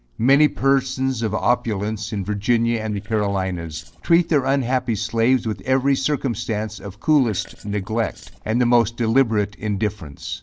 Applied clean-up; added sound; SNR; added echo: neural separator model SepFormer DNS4.